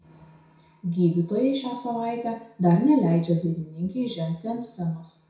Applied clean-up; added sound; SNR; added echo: none; none; none; reverberation time 0.6 s.